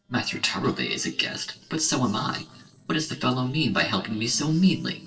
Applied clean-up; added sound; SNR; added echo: neural separator model SepFormer DNS4.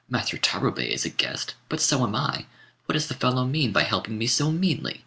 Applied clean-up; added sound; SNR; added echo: none; none; none; none.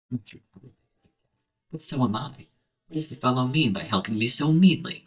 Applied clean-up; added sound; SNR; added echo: neural mask model DeepFilterNet 3.